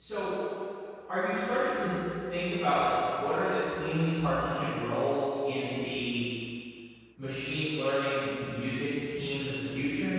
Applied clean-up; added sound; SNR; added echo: none; none; none; reverberation time 2.2 s.